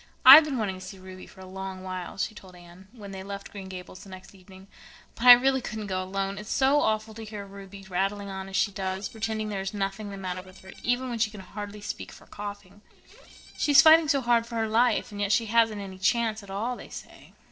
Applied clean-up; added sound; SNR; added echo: neural separator model SepFormer DNS4.